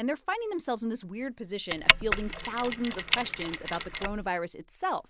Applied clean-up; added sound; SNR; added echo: none; Mechanisms; -3 dB; none.